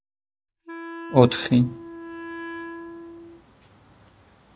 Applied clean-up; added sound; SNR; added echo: none; Wind instrument, woodwind instrument; 12 dB; none.